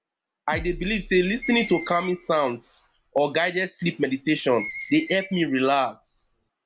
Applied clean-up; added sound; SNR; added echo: none; Screech + Bass drum; 13 dB; none.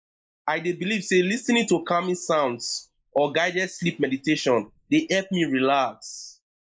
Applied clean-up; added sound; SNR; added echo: neural mask model Resemble Enhance denoiser.